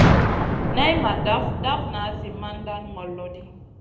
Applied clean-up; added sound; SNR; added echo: none; Boom; -4 dB; reverberation time 0.7 s.